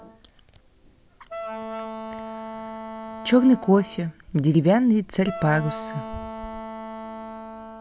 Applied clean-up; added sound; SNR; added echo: none; Wind instrument, woodwind instrument; 12 dB; none.